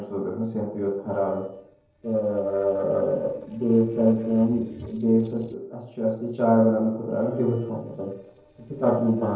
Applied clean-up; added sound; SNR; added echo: neural separator model SepFormer DNS4.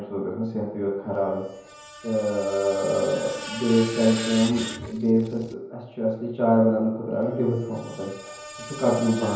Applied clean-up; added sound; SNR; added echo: none; Screech; 15 dB; reverberation time 0.9 s.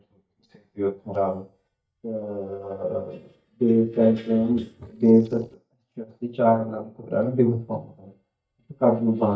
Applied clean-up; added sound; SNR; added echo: neural mask model DeepFilterNet 3.